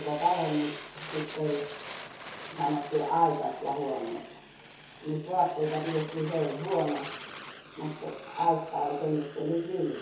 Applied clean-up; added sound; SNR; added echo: none; Fire; 12 dB; reverberation time 0.6 s.